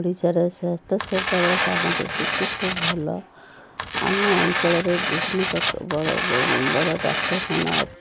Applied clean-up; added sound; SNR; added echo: none; Tearing; 0 dB; none.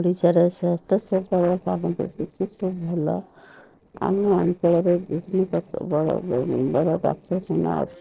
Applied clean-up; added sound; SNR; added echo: neural separator model SepFormer DNS4.